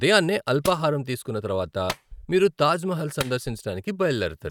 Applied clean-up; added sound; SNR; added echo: neural mask model RNNoise.